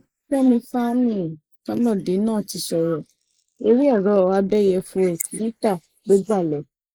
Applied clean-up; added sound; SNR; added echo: neural mask model Resemble Enhance denoiser.